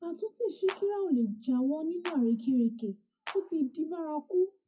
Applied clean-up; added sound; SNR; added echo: classical method WPE with log-MMSE.